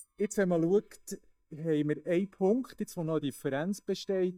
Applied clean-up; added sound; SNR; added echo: neural mask model DeepFilterNet 3.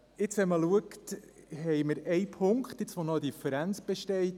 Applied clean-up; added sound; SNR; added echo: none; none; none; none.